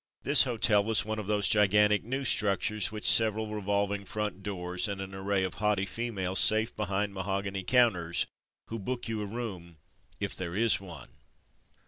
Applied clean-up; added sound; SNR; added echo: none; none; none; none.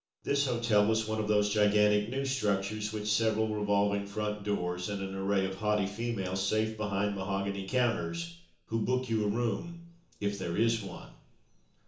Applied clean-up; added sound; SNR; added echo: none; none; none; reverberation time 0.8 s.